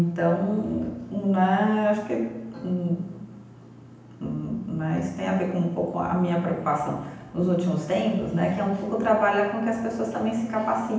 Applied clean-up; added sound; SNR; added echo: none; none; none; reverberation time 0.9 s.